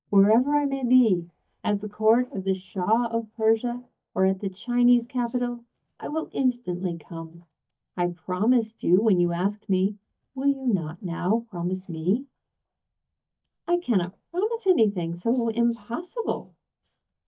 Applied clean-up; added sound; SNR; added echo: neural mask model DeepFilterNet 3.